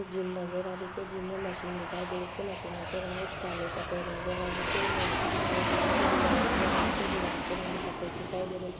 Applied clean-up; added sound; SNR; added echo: none; Aircraft; -5 dB; none.